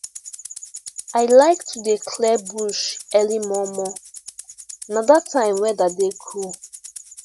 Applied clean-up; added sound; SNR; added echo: none; Rattle (instrument); 19 dB; none.